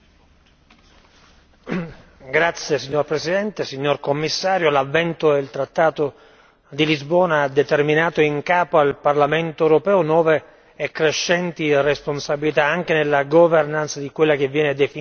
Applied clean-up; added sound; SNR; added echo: none; none; none; none.